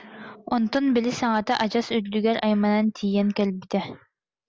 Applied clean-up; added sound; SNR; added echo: none; none; none; none.